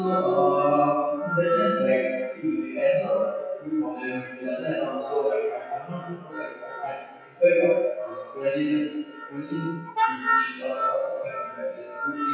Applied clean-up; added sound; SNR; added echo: classical method WPE with log-MMSE.